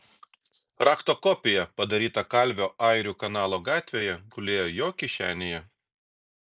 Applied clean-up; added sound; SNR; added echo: none; none; none; none.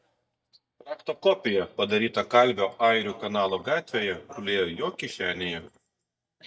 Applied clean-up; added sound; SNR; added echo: neural mask model DeepFilterNet 3.